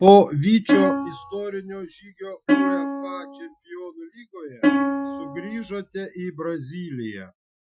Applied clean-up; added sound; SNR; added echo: classical method Wiener filter.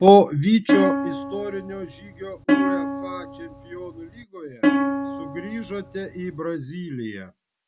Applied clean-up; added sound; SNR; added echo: none; Plucked string instrument; 1 dB; none.